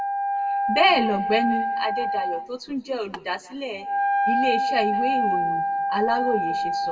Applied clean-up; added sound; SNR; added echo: none; Wind instrument, woodwind instrument; -2 dB; reverberation time 1.1 s.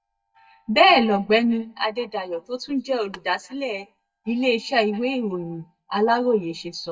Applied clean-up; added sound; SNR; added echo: neural mask model DeepFilterNet 3.